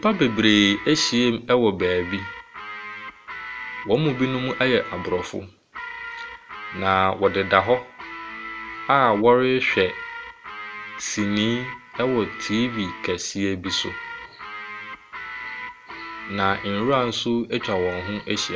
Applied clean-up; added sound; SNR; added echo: none; Guitar; 12 dB; none.